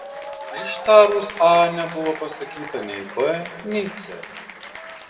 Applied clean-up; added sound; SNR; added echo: none; Applause / Cheering; 14 dB; reverberation time 1.4 s.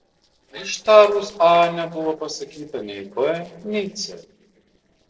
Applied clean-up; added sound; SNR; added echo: neural separator model SepFormer DNS4.